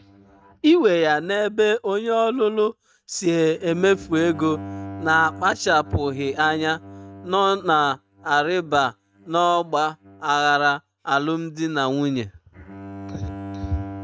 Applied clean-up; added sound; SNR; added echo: neural mask model RNNoise.